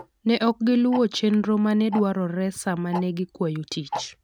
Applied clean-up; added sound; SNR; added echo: none; Tick-tock; 16 dB; none.